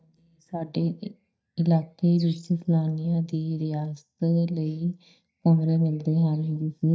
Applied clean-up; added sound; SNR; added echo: neural mask model DeepFilterNet 3.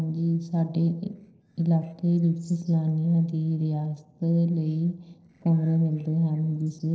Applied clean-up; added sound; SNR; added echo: neural separator model SepFormer DNS4.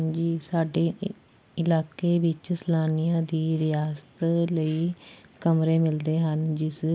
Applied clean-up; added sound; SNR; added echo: none; none; none; none.